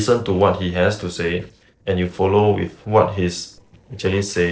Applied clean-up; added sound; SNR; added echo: neural separator model SepFormer DNS4.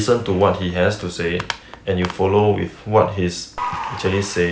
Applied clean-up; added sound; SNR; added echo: none; Applause / Crowd; 15 dB; none.